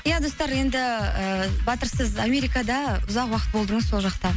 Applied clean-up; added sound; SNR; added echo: none; none; none; none.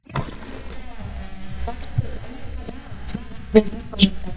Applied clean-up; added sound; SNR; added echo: neural mask model DeepFilterNet 3.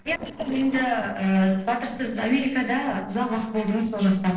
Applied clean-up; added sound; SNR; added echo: neural separator model SepFormer DNS4.